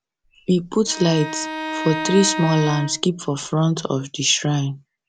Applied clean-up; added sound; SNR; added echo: none; Bowed string instrument; 8 dB; none.